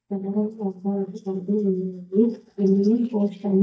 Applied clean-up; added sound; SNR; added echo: neural mask model DeepFilterNet 3.